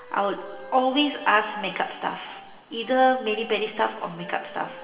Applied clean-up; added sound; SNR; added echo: none; Wind instrument, woodwind instrument; 20 dB; reverberation time 2.0 s.